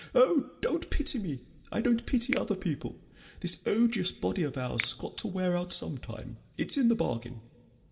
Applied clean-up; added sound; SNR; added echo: none; Finger snapping; 15 dB; reverberation time 1.0 s.